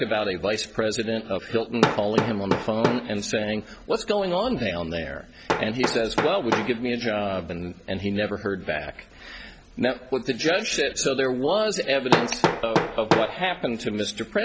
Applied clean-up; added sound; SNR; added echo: none; Hammer; 4 dB; none.